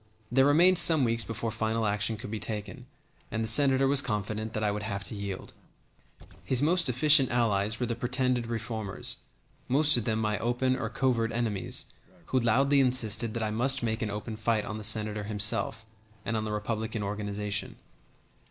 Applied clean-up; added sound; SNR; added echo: neural separator model SepFormer DNS4.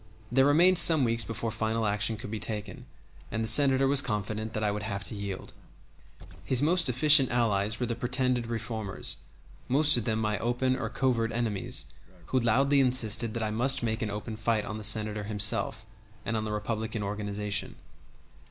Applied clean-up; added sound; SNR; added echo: none; Car; 18 dB; none.